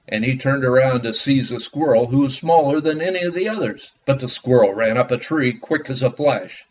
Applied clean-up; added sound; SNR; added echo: none; none; none; none.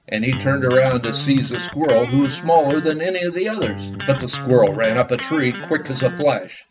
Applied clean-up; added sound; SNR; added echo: none; Electric guitar; 11 dB; none.